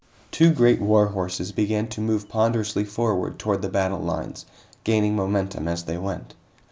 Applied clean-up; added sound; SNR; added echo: none; none; none; none.